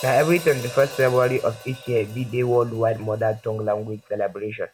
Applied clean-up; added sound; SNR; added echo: none; Hi-hat; 18 dB; none.